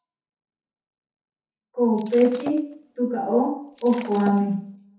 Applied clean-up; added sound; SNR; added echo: none; Shatter; 16 dB; reverberation time 0.5 s.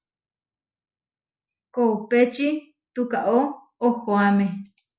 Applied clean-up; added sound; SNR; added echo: none; none; none; none.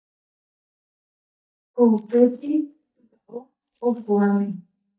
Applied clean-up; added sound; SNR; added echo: neural mask model DeepFilterNet 3.